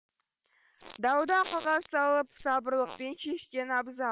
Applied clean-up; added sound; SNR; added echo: neural separator model SepFormer WHAM!.